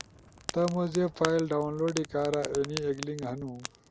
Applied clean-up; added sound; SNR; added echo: none; Fire; 12 dB; none.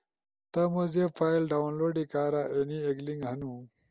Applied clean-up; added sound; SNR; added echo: none; none; none; none.